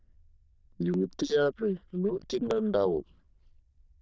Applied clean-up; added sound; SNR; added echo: neural diffusion model UNIVERSE++.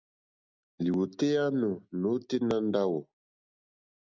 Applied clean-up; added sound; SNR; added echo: none; none; none; none.